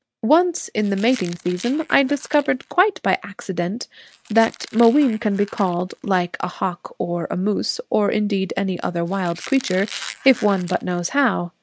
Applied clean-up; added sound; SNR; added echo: neural mask model RNNoise.